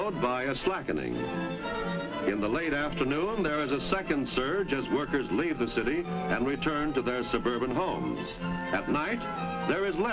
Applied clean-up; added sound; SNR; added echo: none; Walk, footsteps; 18 dB; none.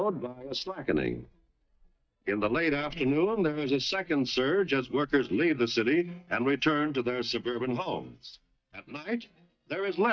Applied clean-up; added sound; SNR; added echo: neural mask model DeepFilterNet 3.